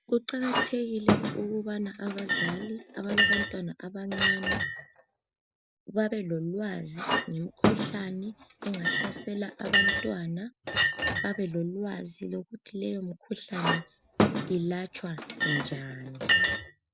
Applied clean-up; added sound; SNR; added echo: none; Chink, clink; -3 dB; none.